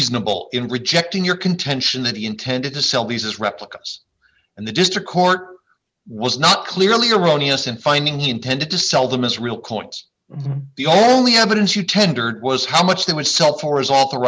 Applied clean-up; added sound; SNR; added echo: none; none; none; none.